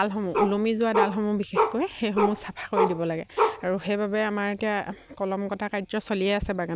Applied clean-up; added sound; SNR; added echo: none; Bark; 0 dB; none.